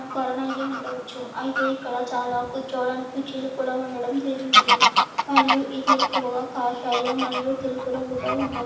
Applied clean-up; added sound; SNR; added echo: none; Bird vocalization, bird call, bird song / Fowl; -1 dB; reverberation time 0.8 s.